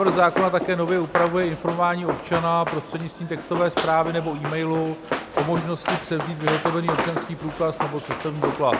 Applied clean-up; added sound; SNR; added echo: none; Run; 5 dB; none.